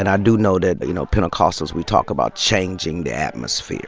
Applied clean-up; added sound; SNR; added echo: none; none; none; none.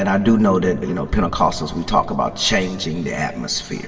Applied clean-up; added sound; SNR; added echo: none; none; none; reverberation time 1.8 s.